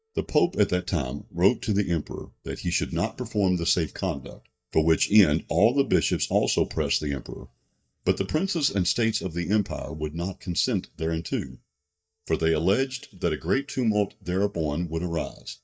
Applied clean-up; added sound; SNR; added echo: neural mask model DeepFilterNet 3.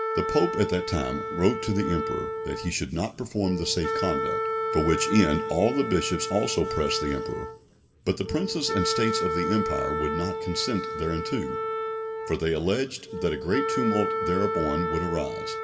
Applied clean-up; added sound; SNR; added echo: none; Wind instrument, woodwind instrument; 3 dB; reverberation time 1.3 s.